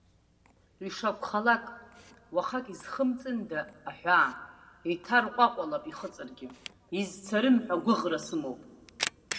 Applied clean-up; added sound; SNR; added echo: none; Camera; 16 dB; reverberation time 1.2 s.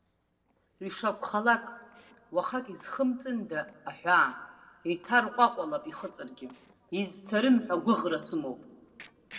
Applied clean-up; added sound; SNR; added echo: neural separator model SepFormer DNS4.